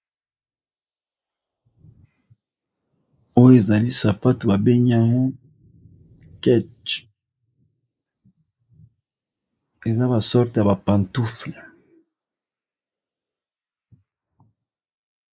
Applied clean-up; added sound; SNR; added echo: neural mask model Resemble Enhance denoiser.